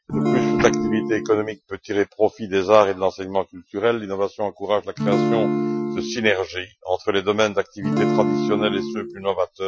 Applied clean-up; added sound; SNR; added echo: classical method Wiener filter.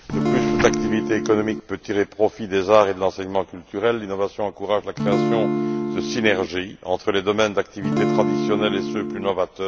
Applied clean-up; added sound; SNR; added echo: none; Acoustic guitar / Strum; 0 dB; none.